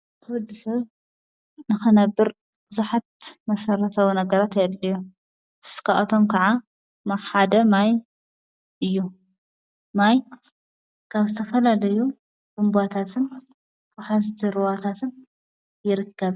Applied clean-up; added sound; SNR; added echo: none; none; none; none.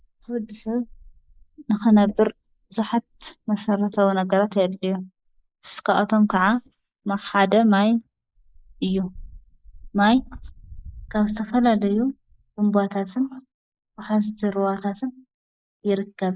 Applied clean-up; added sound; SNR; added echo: neural mask model Resemble Enhance denoiser.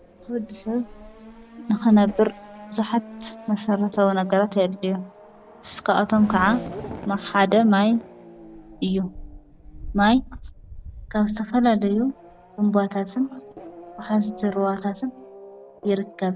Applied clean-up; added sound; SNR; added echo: none; Race car, auto racing / Accelerating, revving, vroom; 16 dB; none.